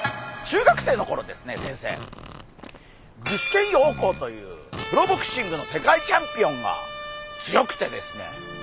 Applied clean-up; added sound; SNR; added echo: none; Fart; 15 dB; none.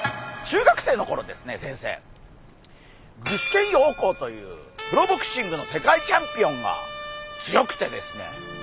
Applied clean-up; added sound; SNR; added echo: none; none; none; none.